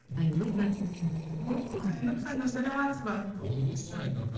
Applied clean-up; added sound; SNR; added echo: neural separator model SepFormer DNS4.